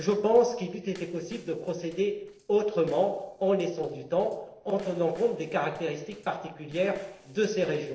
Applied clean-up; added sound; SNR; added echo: neural separator model SepFormer DNS4.